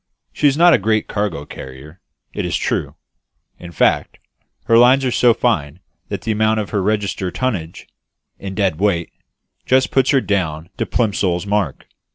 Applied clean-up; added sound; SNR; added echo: none; none; none; none.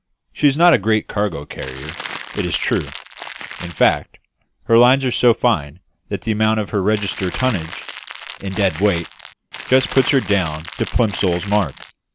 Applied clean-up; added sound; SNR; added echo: none; Crackle; 11 dB; none.